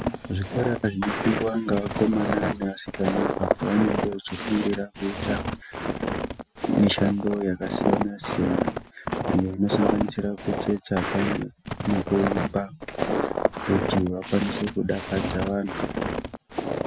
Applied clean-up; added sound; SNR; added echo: none; Walk, footsteps; 2 dB; none.